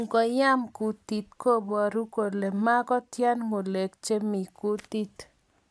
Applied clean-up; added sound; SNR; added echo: none; none; none; none.